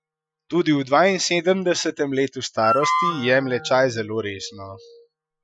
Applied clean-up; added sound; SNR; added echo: classical method Wiener filter.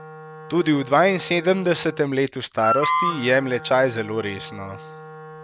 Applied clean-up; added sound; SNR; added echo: none; Wind instrument, woodwind instrument; 8 dB; none.